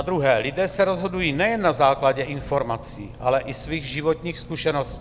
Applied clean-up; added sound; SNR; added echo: none; Engine; 16 dB; none.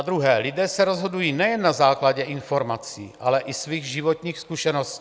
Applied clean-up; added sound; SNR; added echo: none; none; none; none.